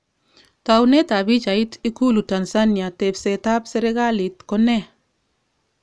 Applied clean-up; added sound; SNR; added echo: none; none; none; none.